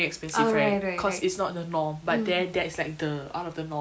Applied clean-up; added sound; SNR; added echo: none; none; none; none.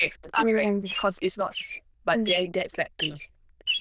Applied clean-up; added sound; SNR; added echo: neural diffusion model UNIVERSE++.